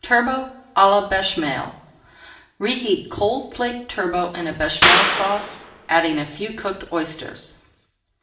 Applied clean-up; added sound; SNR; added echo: none; Clapping; -1 dB; reverberation time 0.6 s.